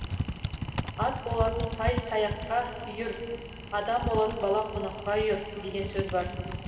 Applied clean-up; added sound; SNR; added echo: none; Typing; 4 dB; reverberation time 2.5 s.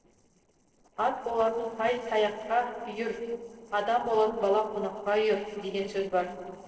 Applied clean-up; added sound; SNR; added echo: neural separator model SepFormer DNS4.